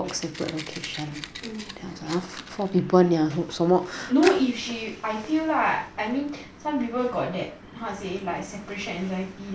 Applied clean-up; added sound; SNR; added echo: none; Fire; 17 dB; none.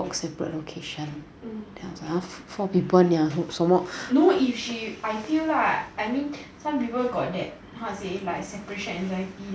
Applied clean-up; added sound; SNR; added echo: none; none; none; none.